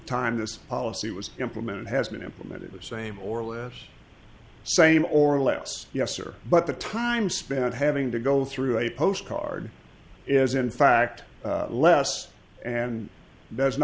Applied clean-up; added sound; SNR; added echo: none; none; none; none.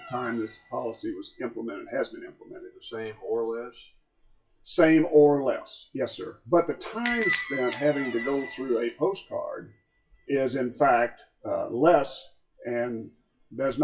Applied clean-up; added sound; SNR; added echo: classical method WPE with log-MMSE.